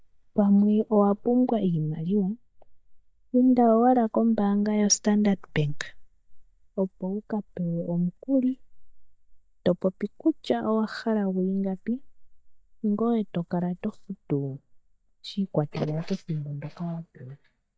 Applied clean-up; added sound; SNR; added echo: neural mask model DeepFilterNet 3.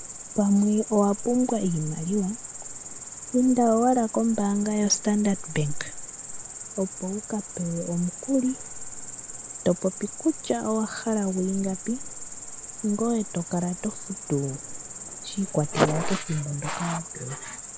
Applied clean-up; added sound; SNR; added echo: none; Cricket; 9 dB; none.